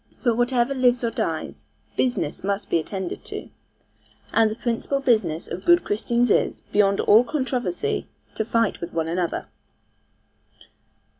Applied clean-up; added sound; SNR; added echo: none; none; none; none.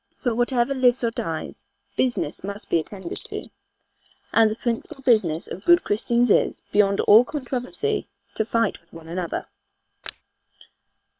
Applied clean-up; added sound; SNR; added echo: neural separator model SepFormer WHAM!.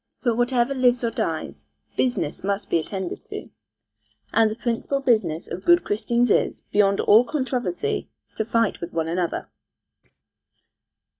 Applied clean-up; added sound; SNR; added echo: neural mask model DeepFilterNet 3.